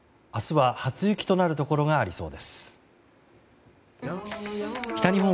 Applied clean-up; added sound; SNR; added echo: none; none; none; none.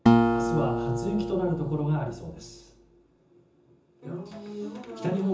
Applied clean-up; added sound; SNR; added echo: none; Acoustic guitar; -5 dB; reverberation time 0.6 s.